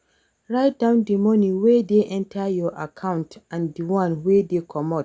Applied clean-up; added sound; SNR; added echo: none; none; none; none.